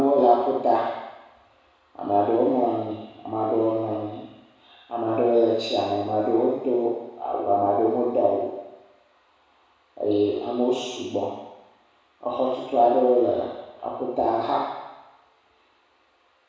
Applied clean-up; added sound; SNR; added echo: none; none; none; reverberation time 1.1 s.